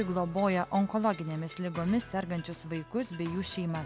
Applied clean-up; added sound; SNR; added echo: none; none; none; none.